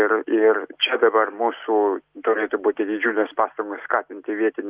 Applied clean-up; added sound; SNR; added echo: none; none; none; none.